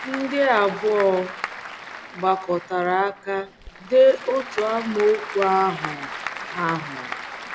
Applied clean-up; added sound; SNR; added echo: none; Applause / Crowd; 11 dB; none.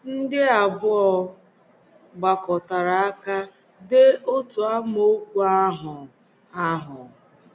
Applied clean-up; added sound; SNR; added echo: none; none; none; none.